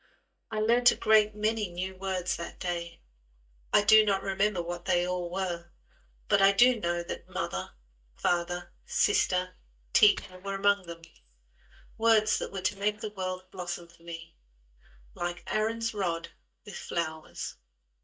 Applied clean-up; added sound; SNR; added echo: neural mask model DeepFilterNet 3.